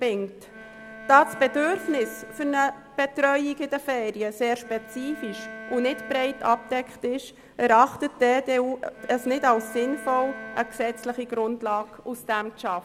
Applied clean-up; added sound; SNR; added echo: none; Bowed string instrument; 17 dB; none.